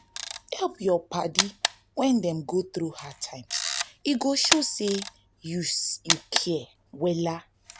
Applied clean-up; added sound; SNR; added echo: none; Camera; 4 dB; none.